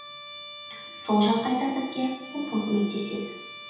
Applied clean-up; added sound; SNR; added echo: none; Trumpet; 14 dB; reverberation time 0.9 s.